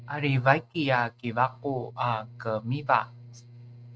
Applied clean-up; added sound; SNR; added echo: neural mask model RNNoise.